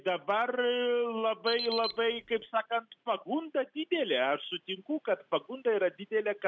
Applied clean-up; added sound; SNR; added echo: none; Alarm; 9 dB; none.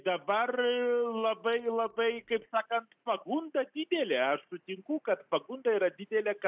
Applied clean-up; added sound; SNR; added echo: neural mask model DeepFilterNet 3.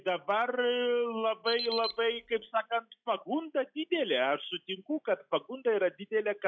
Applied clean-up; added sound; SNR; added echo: classical method log-MMSE.